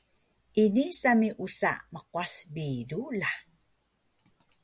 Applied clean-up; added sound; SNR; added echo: none; none; none; none.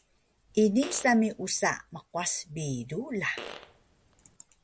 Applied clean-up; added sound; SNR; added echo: none; Cricket + Fart; 19 dB; none.